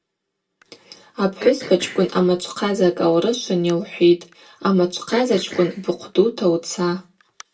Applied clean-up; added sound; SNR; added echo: none; Cough; 18 dB; reverberation time 0.1 s.